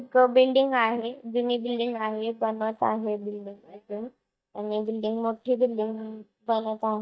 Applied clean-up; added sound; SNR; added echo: neural mask model DeepFilterNet 3.